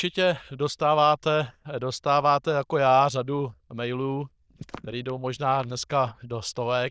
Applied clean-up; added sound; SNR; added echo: neural diffusion model UNIVERSE++.